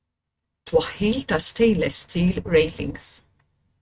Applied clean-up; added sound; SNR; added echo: neural mask model RNNoise.